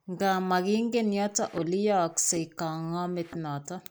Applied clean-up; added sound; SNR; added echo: neural mask model Resemble Enhance denoiser.